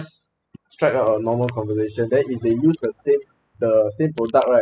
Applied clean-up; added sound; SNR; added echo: classical method spectral subtraction.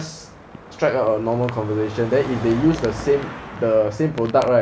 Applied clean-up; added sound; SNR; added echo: none; Car passing by / Traffic noise, roadway noise / Engine; 15 dB; none.